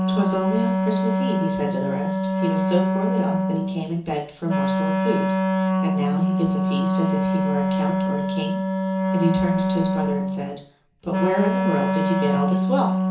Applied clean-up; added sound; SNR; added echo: none; Wind instrument, woodwind instrument; -5 dB; reverberation time 0.7 s.